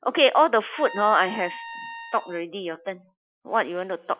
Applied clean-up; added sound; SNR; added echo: classical method Wiener filter.